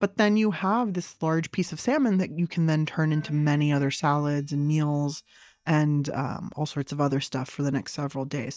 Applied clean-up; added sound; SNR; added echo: neural mask model DeepFilterNet 3.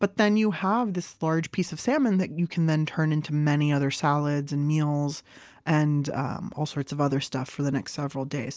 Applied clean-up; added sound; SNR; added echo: none; none; none; none.